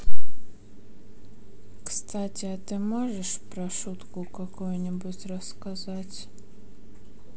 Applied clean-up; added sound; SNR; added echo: none; none; none; none.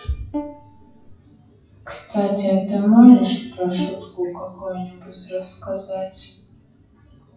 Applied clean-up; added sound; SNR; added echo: classical method WPE with log-MMSE.